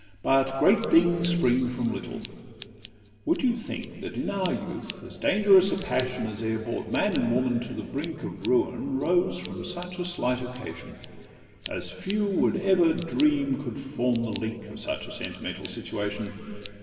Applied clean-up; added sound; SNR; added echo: none; Scissors; 15 dB; reverberation time 2.5 s.